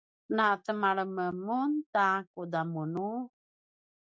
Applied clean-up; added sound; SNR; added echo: none; none; none; none.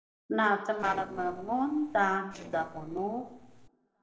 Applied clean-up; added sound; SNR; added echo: neural separator model SepFormer DNS4.